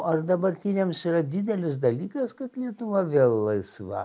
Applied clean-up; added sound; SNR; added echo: none; none; none; none.